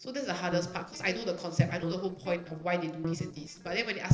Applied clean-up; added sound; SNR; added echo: neural separator model SepFormer DNS4.